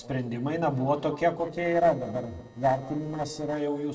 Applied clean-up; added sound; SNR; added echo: neural separator model SepFormer DNS4.